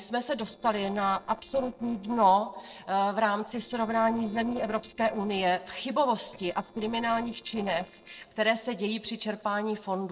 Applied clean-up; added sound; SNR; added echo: neural separator model SepFormer DNS4.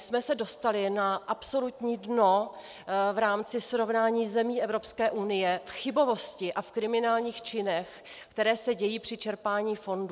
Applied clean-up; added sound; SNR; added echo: none; none; none; none.